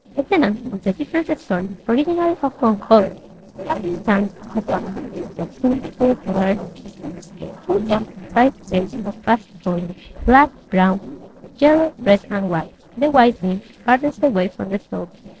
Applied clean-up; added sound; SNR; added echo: neural separator model SepFormer DNS4.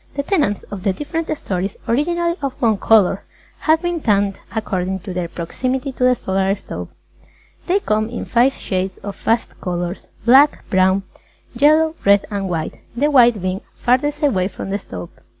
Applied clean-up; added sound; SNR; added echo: none; none; none; none.